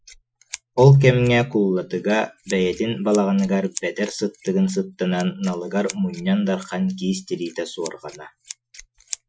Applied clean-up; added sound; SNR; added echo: classical method Wiener filter.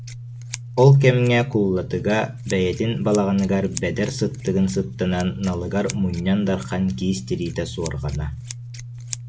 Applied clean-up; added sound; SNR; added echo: none; Scissors; 13 dB; none.